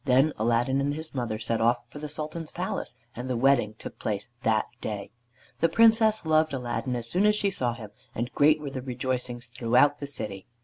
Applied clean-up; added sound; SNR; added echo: none; none; none; none.